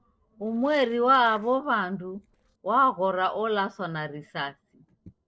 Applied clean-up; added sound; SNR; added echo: neural separator model SepFormer DNS4.